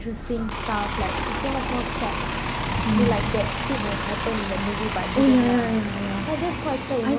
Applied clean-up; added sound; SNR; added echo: none; Bus; 2 dB; none.